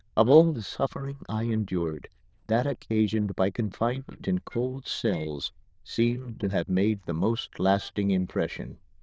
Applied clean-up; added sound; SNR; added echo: neural diffusion model UNIVERSE++.